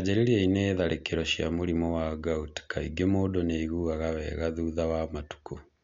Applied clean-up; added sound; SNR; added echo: none; none; none; none.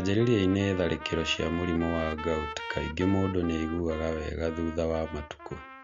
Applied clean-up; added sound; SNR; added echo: none; Trumpet; 12 dB; none.